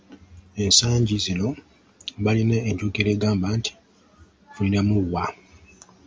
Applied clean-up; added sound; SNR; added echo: none; none; none; none.